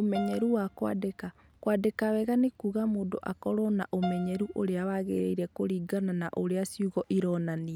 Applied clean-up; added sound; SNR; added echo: none; Piano; 17 dB; none.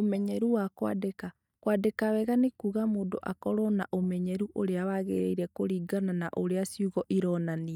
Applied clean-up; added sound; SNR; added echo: neural mask model DeepFilterNet 3.